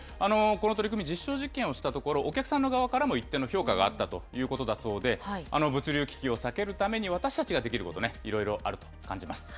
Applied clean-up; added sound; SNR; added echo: none; none; none; none.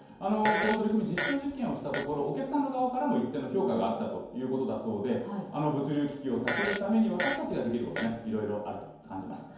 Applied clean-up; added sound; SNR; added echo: none; Fart; 6 dB; reverberation time 0.9 s.